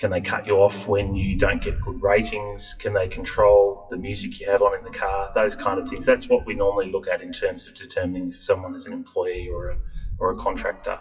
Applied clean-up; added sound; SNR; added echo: classical method WPE with log-MMSE.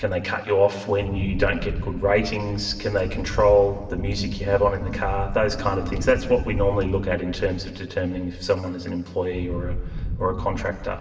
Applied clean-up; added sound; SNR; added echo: none; Wind; 7 dB; reverberation time 2.6 s.